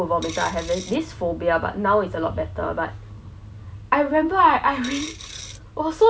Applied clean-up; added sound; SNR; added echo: none; Coin (dropping); 15 dB; none.